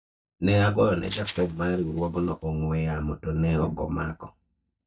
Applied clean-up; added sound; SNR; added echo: neural mask model DeepFilterNet 3.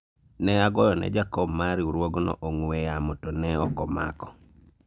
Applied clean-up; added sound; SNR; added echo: none; none; none; none.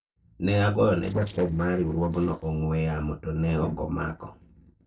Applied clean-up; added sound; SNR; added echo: neural separator model SepFormer DNS4.